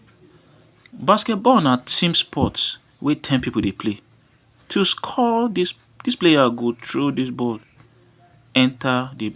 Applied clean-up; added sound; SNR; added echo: none; none; none; none.